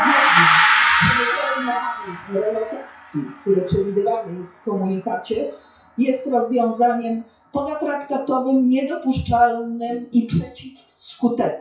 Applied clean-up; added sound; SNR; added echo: classical method WPE with log-MMSE.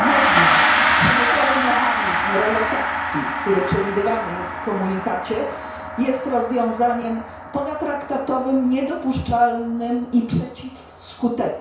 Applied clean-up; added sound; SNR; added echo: none; Gong; 0 dB; reverberation time 0.6 s.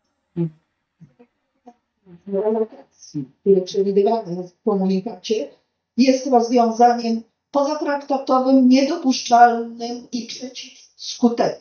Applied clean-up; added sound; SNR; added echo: neural mask model DeepFilterNet 3.